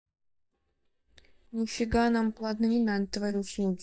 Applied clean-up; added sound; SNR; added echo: neural mask model DeepFilterNet 3.